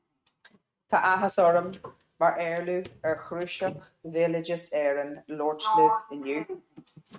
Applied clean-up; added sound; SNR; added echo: neural mask model RNNoise.